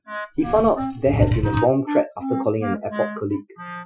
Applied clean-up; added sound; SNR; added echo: classical method Wiener filter.